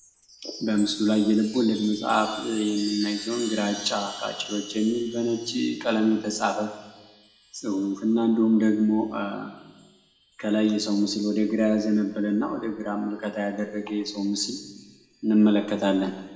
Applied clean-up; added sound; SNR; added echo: none; Chime; 19 dB; reverberation time 1.1 s.